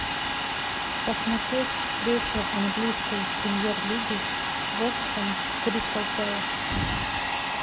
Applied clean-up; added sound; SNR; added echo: none; Domestic sounds, home sounds; -3 dB; reverberation time 1.1 s.